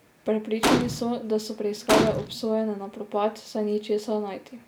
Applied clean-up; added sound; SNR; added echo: none; Gunshot, gunfire; 0 dB; none.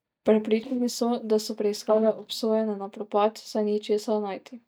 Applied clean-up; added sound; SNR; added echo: neural mask model DeepFilterNet 3.